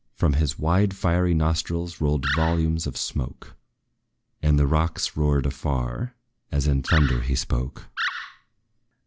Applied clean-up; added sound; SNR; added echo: none; Animal; 8 dB; none.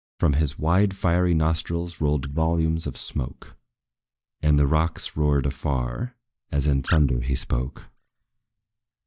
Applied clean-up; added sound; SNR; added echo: neural mask model DeepFilterNet 3.